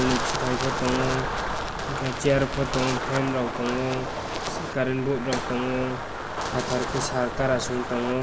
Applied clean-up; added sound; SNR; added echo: none; Wind; 3 dB; reverberation time 1.2 s.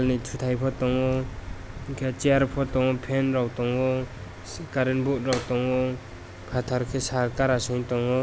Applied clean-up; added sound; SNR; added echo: none; none; none; none.